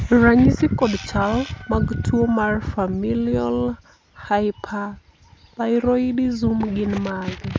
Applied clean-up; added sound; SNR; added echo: none; none; none; none.